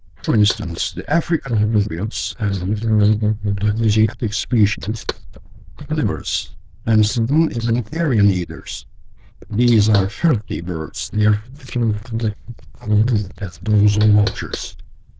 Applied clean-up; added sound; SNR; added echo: neural diffusion model UNIVERSE++.